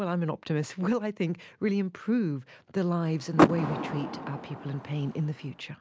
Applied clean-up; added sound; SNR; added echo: none; Door / Car; 0 dB; none.